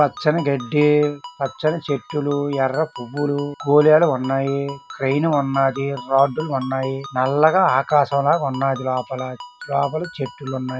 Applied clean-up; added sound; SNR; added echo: none; Ringtone; 18 dB; none.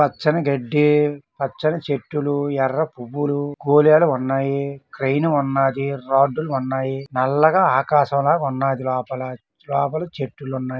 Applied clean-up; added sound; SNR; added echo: none; none; none; none.